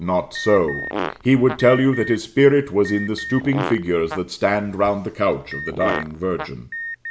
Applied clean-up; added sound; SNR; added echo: none; Fart + Alarm; 11 dB; none.